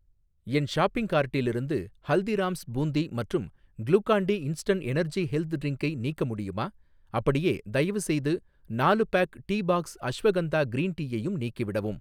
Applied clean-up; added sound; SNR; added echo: none; none; none; none.